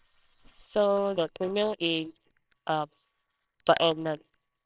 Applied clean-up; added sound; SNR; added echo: neural separator model SepFormer WHAMR!.